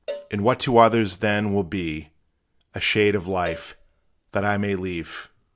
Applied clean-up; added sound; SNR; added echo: none; Cowbell; 17 dB; none.